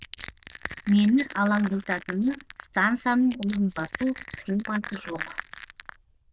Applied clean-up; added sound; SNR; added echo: neural diffusion model UNIVERSE++.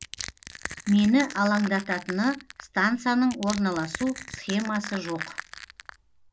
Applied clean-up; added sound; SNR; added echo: none; Crushing; 13 dB; none.